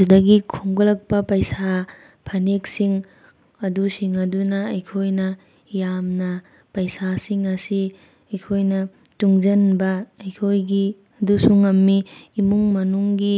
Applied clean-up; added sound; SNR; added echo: none; none; none; none.